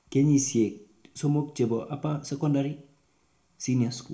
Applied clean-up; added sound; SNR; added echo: none; none; none; reverberation time 0.4 s.